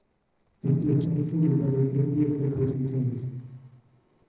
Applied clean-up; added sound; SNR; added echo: neural separator model SepFormer DNS4.